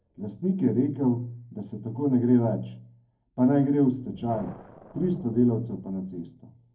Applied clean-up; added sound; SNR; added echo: neural separator model SepFormer DNS4.